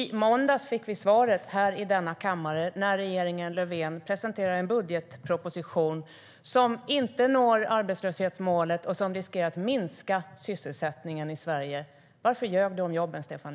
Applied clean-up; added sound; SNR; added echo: none; none; none; none.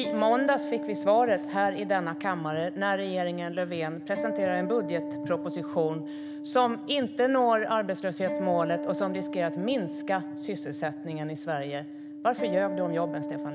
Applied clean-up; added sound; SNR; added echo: none; Acoustic guitar; 7 dB; none.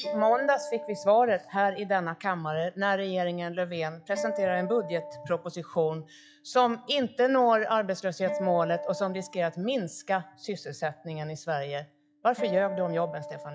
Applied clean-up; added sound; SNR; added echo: classical method log-MMSE.